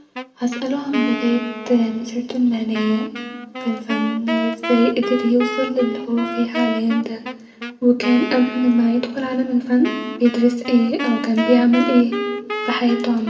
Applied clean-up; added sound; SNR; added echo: none; Wind instrument, woodwind instrument; 9 dB; reverberation time 1.1 s.